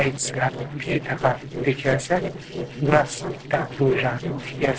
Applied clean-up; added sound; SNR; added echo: neural separator model SepFormer DNS4.